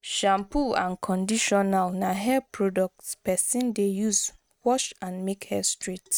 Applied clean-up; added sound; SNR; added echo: neural mask model RNNoise.